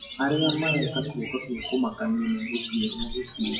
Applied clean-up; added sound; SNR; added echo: classical method WPE with log-MMSE.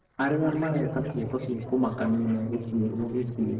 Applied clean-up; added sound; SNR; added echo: neural separator model SepFormer DNS4.